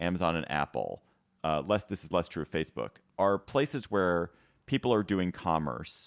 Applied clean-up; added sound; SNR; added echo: none; none; none; none.